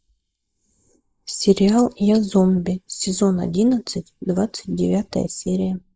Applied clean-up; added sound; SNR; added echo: neural mask model Resemble Enhance denoiser.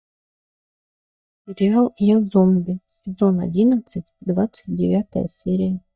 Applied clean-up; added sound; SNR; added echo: neural mask model DeepFilterNet 3.